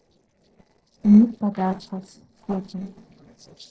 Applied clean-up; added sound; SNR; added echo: neural separator model SepFormer DNS4.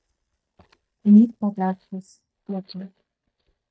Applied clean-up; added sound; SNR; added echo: neural mask model DeepFilterNet 3.